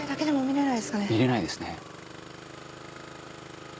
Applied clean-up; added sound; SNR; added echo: none; Engine starting; 14 dB; none.